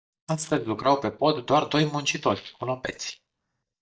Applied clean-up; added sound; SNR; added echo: neural mask model DeepFilterNet 3.